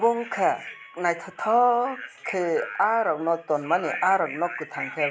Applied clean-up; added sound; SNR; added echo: none; none; none; none.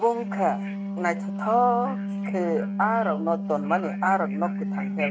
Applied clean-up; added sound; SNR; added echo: neural mask model RNNoise.